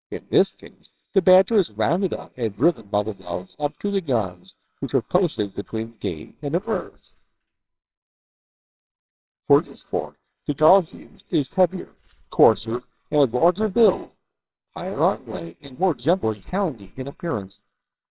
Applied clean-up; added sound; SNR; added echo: neural separator model SepFormer WHAMR!.